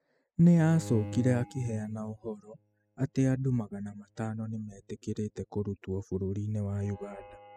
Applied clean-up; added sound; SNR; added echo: classical method spectral subtraction.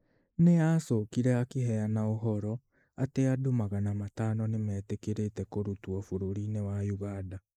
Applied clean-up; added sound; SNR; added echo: neural mask model Resemble Enhance denoiser.